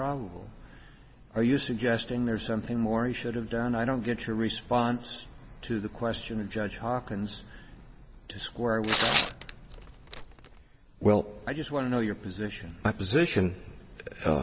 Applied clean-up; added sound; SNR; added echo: none; Tearing; 2 dB; none.